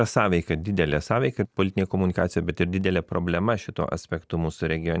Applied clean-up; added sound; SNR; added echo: none; none; none; none.